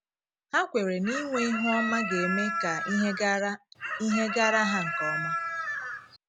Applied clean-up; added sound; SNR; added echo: none; Chicken, rooster; 3 dB; none.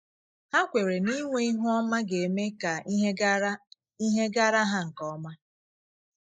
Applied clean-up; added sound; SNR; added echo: neural mask model Resemble Enhance denoiser.